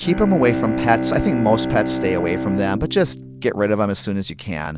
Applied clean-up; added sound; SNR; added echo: none; Bowed string instrument; 5 dB; none.